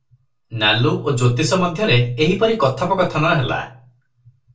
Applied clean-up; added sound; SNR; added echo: none; none; none; reverberation time 0.2 s.